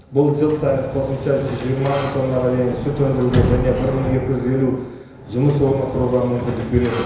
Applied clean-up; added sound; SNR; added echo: none; Sliding door; 7 dB; reverberation time 1.0 s.